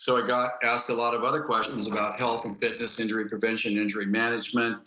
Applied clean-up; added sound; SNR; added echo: neural mask model Resemble Enhance denoiser.